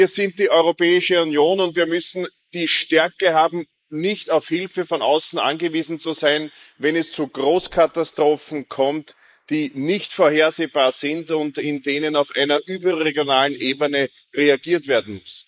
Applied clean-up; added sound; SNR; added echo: neural mask model Resemble Enhance denoiser.